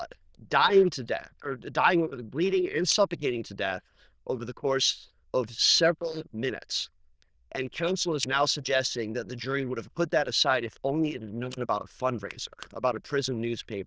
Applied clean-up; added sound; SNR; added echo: neural diffusion model UNIVERSE++.